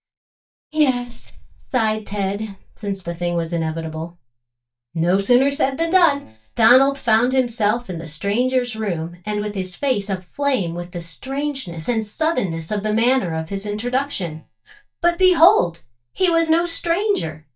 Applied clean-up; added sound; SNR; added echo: neural mask model DeepFilterNet 3.